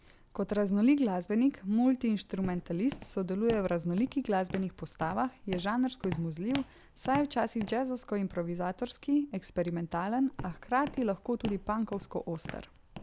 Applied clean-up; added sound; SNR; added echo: none; Walk, footsteps; 16 dB; none.